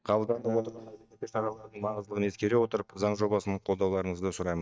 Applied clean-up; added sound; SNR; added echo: neural mask model DeepFilterNet 3.